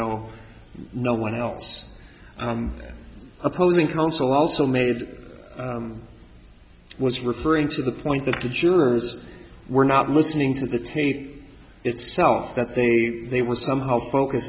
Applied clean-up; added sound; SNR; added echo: none; none; none; none.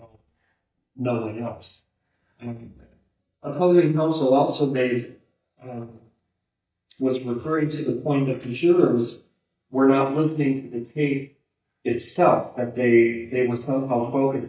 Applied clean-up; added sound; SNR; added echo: neural mask model DeepFilterNet 3.